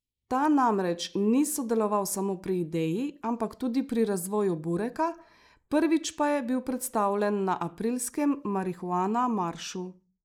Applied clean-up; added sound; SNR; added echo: neural mask model Resemble Enhance denoiser.